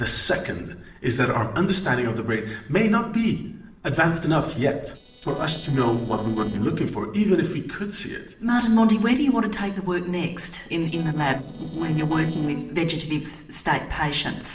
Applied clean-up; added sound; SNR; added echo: neural separator model SepFormer DNS4.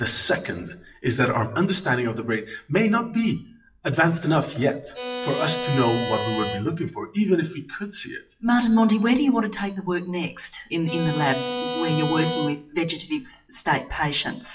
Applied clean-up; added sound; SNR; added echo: classical method WPE with log-MMSE.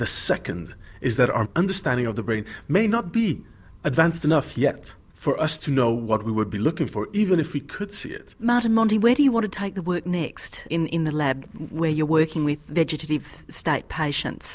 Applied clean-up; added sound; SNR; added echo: none; none; none; none.